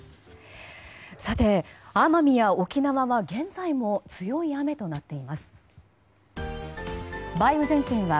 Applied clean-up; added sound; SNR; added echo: none; none; none; none.